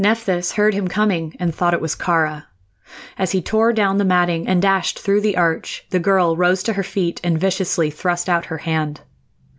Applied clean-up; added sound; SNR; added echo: none; none; none; none.